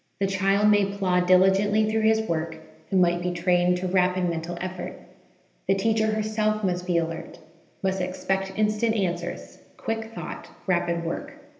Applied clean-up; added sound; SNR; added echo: none; none; none; reverberation time 0.8 s.